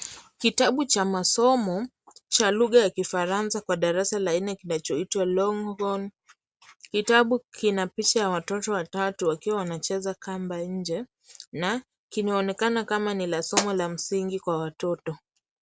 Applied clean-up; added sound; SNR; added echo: none; none; none; none.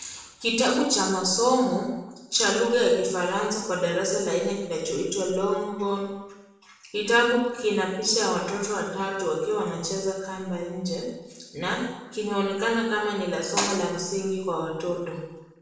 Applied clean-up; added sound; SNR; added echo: none; none; none; reverberation time 0.9 s.